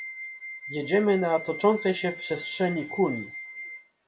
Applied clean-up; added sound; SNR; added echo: none; Wind instrument, woodwind instrument; 12 dB; none.